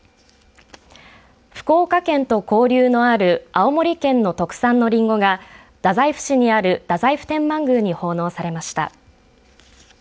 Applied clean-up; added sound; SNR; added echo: none; none; none; none.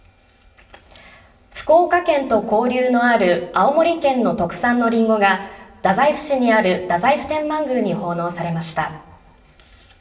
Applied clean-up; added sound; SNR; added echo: none; none; none; reverberation time 0.8 s.